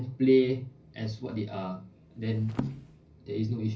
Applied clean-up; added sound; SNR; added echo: none; Percussion; 9 dB; reverberation time 0.4 s.